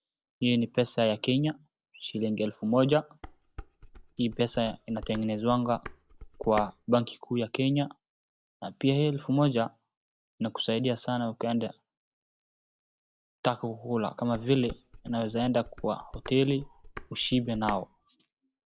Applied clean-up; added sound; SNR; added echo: none; Dishes, pots, and pans; 16 dB; none.